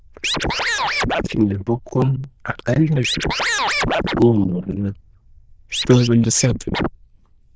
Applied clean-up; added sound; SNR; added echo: neural diffusion model UNIVERSE++.